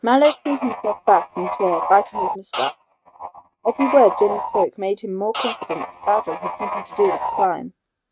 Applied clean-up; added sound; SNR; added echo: neural mask model RNNoise.